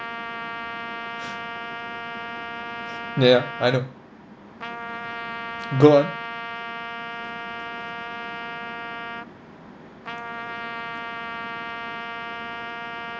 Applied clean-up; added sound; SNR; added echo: none; Trumpet; 6 dB; none.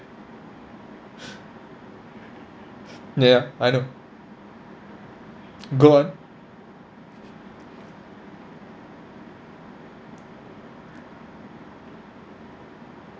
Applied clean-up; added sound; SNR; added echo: none; none; none; none.